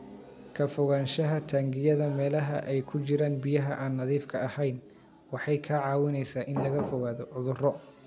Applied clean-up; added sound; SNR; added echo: none; none; none; none.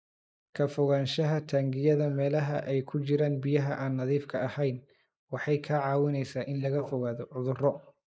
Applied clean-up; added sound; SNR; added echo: neural mask model Resemble Enhance denoiser.